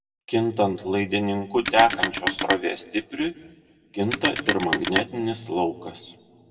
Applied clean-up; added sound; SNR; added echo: none; Telephone; 3 dB; reverberation time 1.3 s.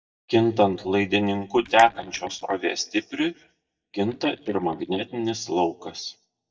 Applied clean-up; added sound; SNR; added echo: neural mask model DeepFilterNet 3.